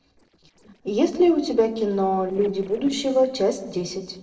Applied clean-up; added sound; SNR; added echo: neural separator model SepFormer DNS4.